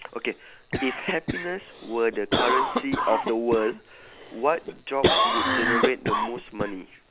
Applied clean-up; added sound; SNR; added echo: none; Cough; -1 dB; none.